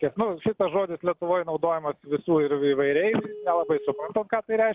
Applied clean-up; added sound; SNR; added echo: none; Telephone; 13 dB; none.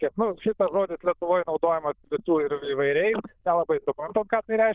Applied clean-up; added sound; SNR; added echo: neural diffusion model UNIVERSE++.